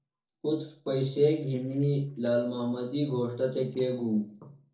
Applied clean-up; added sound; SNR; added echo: neural separator model SepFormer DNS4.